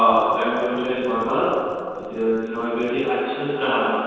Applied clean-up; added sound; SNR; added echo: neural separator model SepFormer DNS4.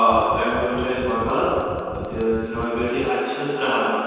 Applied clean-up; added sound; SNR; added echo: none; Mechanisms; 13 dB; reverberation time 2.1 s.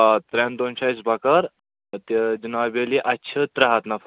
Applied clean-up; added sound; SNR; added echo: none; none; none; none.